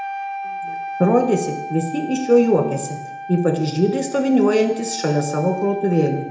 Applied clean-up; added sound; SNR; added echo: none; Wind instrument, woodwind instrument; 11 dB; reverberation time 0.7 s.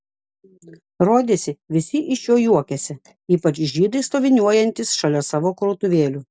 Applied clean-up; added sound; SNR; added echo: none; none; none; none.